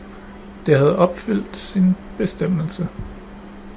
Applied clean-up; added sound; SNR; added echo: none; none; none; none.